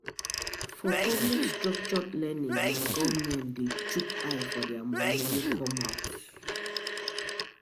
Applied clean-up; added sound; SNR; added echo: none; Telephone + Sneeze; -1 dB; none.